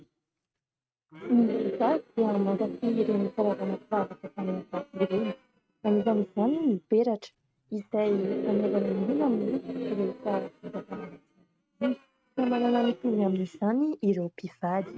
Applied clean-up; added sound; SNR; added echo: neural mask model RNNoise.